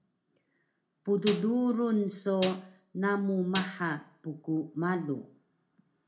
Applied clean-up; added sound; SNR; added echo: none; Snare drum; 12 dB; reverberation time 0.4 s.